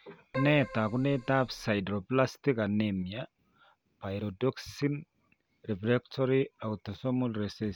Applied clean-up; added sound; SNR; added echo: none; Keyboard (musical); 11 dB; none.